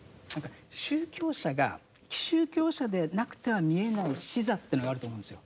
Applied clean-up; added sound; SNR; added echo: none; none; none; none.